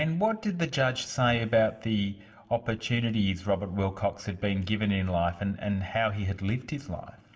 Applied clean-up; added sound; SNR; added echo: none; none; none; reverberation time 0.7 s.